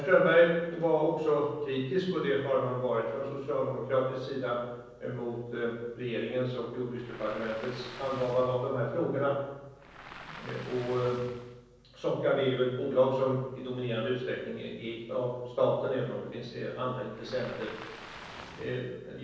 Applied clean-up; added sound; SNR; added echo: none; Waves, surf; 16 dB; reverberation time 1.1 s.